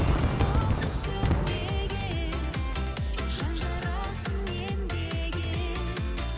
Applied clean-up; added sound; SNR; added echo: none; Fireworks; 2 dB; none.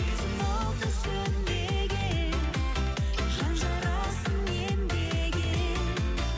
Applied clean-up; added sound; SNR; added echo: none; none; none; none.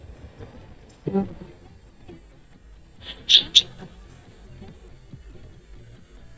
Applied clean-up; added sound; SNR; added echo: neural mask model DeepFilterNet 3.